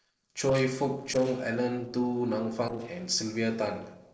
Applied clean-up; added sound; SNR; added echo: neural separator model SepFormer DNS4.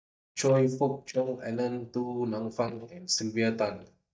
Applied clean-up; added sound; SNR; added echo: neural mask model DeepFilterNet 3.